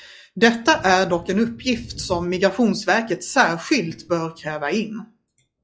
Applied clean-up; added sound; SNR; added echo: classical method log-MMSE.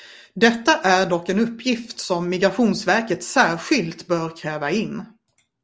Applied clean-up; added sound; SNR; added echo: none; none; none; none.